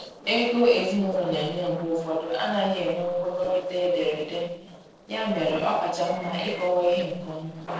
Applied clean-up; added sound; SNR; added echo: neural separator model SepFormer DNS4.